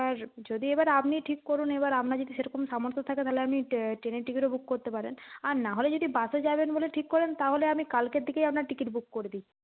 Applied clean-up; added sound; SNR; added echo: none; none; none; none.